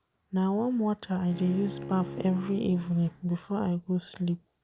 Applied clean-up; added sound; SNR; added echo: none; Bowed string instrument; 13 dB; none.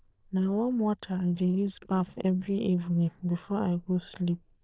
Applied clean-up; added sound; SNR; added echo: neural diffusion model UNIVERSE++.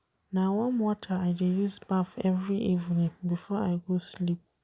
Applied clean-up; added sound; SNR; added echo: none; none; none; none.